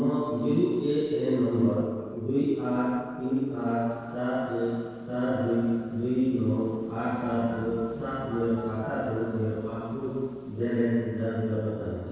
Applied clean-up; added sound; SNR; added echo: neural separator model SepFormer DNS4.